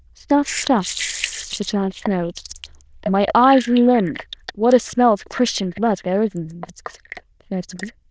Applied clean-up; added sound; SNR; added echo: neural diffusion model UNIVERSE++.